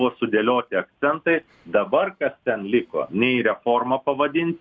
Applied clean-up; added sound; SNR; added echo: none; none; none; none.